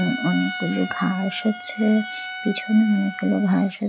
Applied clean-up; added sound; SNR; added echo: none; Trumpet; 11 dB; none.